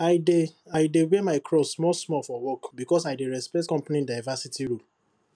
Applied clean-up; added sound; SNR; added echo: none; none; none; none.